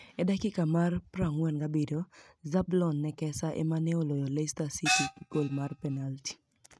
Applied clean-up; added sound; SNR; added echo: neural mask model RNNoise.